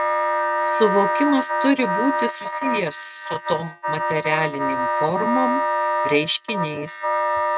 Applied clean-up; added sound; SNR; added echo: neural mask model RNNoise.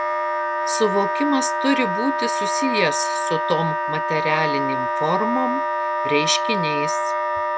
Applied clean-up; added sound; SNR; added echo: none; Wind instrument, woodwind instrument; -2 dB; none.